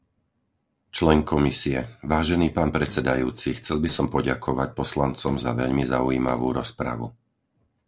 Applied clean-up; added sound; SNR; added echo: neural separator model SepFormer DNS4.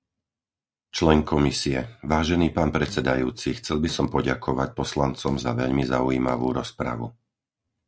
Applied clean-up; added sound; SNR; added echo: neural mask model RNNoise.